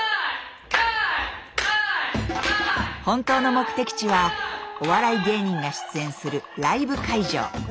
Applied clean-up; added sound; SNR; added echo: none; none; none; none.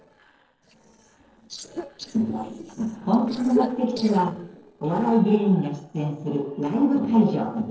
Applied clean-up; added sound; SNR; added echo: neural separator model SepFormer DNS4.